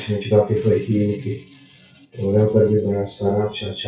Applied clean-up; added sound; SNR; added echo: classical method WPE with log-MMSE.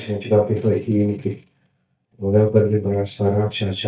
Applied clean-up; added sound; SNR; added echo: neural mask model DeepFilterNet 3.